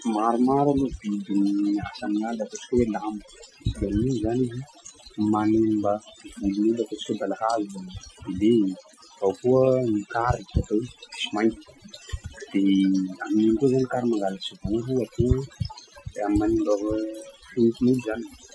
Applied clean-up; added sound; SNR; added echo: classical method Wiener filter.